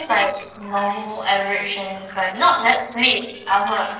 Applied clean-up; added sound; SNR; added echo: neural separator model SepFormer DNS4.